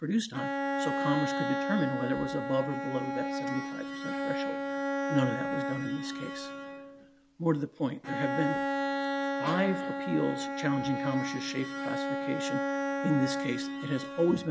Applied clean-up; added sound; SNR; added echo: none; Bowed string instrument; 0 dB; none.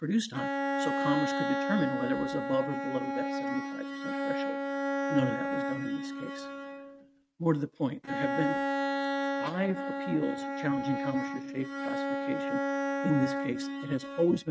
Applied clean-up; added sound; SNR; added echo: neural mask model RNNoise.